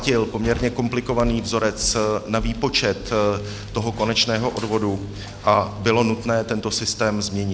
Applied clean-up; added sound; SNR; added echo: none; none; none; none.